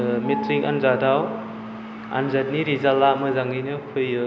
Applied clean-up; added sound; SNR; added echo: none; Bass guitar; 12 dB; none.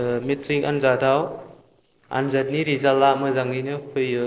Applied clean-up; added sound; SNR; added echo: neural separator model SepFormer DNS4.